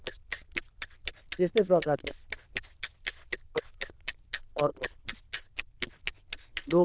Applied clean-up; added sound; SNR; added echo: neural diffusion model UNIVERSE++.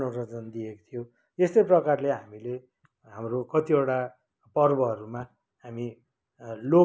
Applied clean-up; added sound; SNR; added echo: none; none; none; none.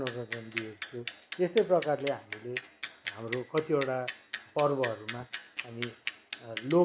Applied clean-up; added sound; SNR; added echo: none; Bicycle; -5 dB; none.